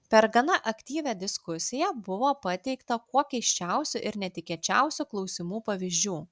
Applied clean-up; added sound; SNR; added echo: none; none; none; none.